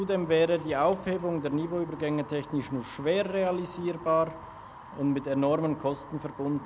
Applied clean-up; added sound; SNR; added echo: none; Fire; 17 dB; none.